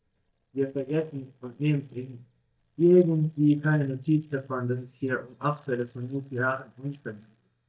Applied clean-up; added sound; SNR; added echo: neural mask model DeepFilterNet 3.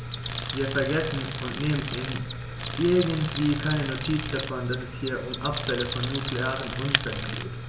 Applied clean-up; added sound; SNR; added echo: none; Mechanisms + Tools; 7 dB; none.